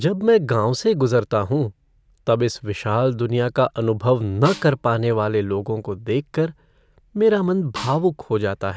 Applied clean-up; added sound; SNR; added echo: none; Snare drum; 15 dB; none.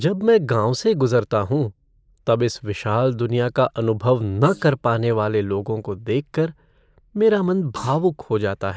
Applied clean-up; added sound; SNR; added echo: neural mask model Resemble Enhance denoiser.